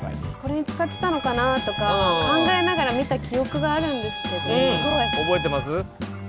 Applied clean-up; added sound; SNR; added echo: none; Bowed string instrument; 6 dB; none.